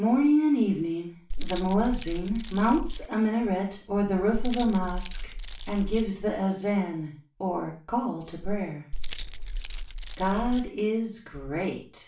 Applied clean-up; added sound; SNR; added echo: none; Keys jangling; 2 dB; reverberation time 0.4 s.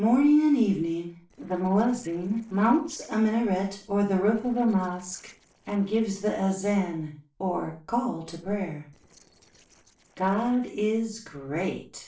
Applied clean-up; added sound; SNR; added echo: neural separator model SepFormer DNS4.